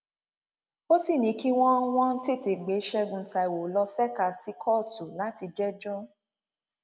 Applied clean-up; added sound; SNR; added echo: none; none; none; none.